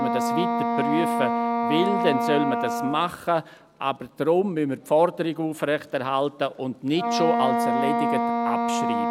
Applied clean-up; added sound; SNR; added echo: none; Wind instrument, woodwind instrument; 1 dB; none.